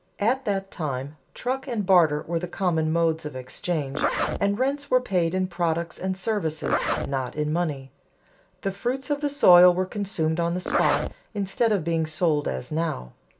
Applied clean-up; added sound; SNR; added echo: none; Zipper (clothing); 6 dB; reverberation time 0.2 s.